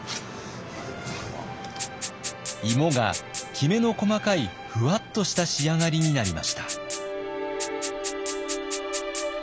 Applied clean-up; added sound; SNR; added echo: none; Rattle (instrument); 9 dB; none.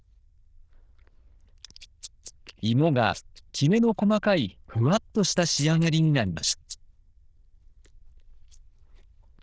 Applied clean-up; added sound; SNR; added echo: neural diffusion model UNIVERSE++.